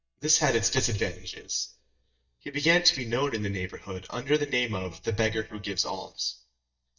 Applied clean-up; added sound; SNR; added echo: neural mask model DeepFilterNet 3.